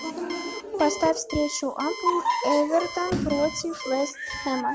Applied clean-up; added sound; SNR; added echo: none; Alarm; 13 dB; none.